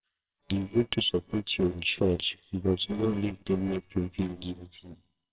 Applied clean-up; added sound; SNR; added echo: neural separator model SepFormer WHAMR!.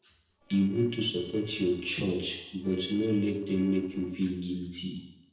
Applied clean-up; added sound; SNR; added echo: neural separator model SepFormer DNS4.